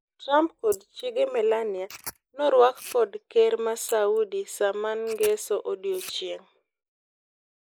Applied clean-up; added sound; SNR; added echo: neural mask model Resemble Enhance denoiser.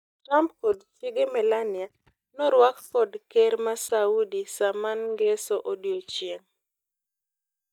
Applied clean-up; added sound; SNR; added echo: neural mask model DeepFilterNet 3.